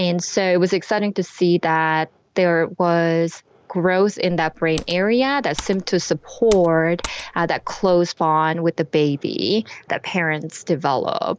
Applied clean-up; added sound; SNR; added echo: none; Computer keyboard; 17 dB; none.